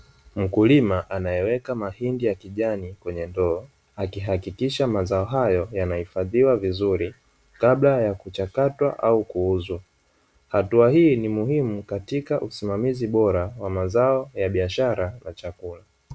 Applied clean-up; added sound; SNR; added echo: none; none; none; none.